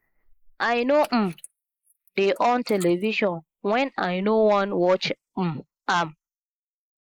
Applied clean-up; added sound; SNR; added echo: neural mask model Resemble Enhance denoiser.